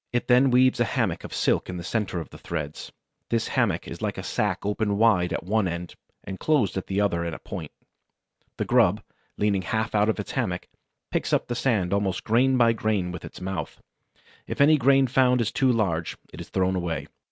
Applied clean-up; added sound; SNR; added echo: none; none; none; none.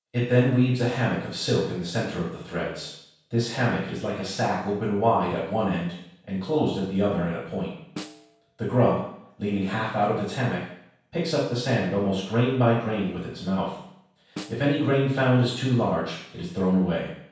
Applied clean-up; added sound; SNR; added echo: none; Snare drum; 20 dB; reverberation time 0.7 s.